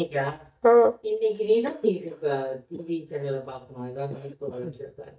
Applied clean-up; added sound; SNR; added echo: neural mask model DeepFilterNet 3.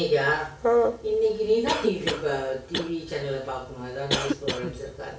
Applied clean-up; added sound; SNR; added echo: none; Cough; 6 dB; reverberation time 0.4 s.